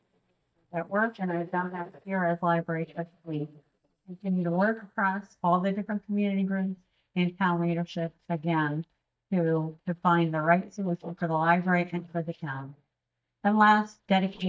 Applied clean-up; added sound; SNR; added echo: neural mask model DeepFilterNet 3.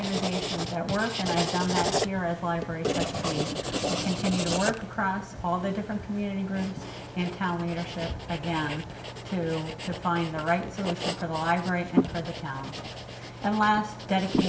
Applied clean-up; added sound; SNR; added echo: none; Writing; 3 dB; reverberation time 0.6 s.